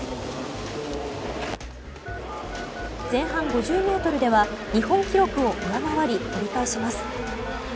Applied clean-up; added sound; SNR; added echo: none; Telephone; 13 dB; none.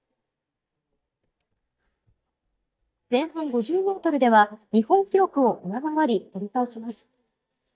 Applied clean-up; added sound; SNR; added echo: neural mask model DeepFilterNet 3.